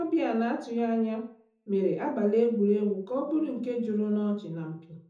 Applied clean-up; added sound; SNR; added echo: none; none; none; reverberation time 0.5 s.